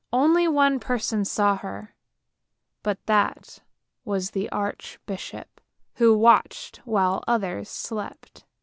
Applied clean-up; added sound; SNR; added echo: none; none; none; none.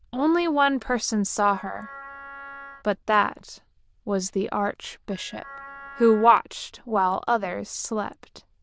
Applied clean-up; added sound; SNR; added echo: neural diffusion model UNIVERSE++.